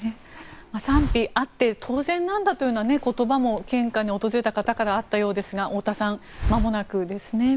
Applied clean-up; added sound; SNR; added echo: none; Hiss; 10 dB; none.